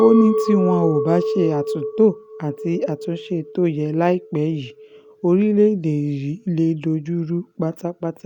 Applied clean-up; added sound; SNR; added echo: none; Chink, clink; 7 dB; none.